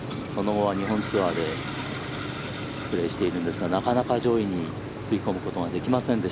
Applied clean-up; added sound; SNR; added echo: none; Toilet flush; 15 dB; none.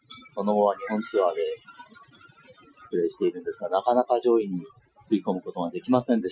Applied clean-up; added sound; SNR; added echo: classical method Wiener filter.